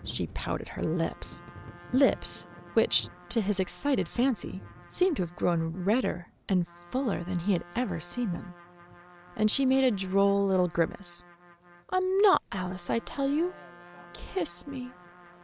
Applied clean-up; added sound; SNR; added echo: none; Trumpet + Thunder / Rain; 20 dB; none.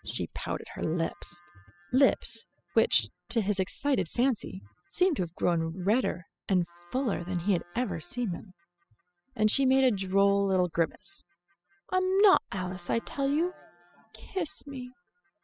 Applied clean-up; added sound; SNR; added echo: classical method spectral subtraction.